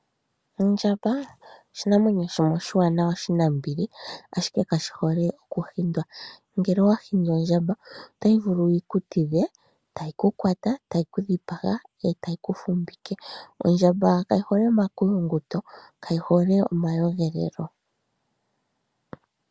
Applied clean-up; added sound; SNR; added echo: none; none; none; none.